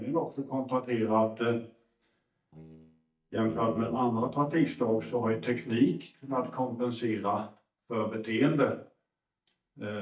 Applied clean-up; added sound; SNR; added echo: neural mask model DeepFilterNet 3.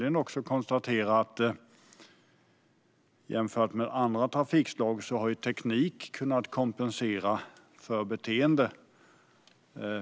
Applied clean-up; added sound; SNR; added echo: none; none; none; none.